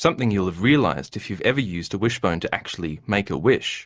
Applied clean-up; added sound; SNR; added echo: none; none; none; none.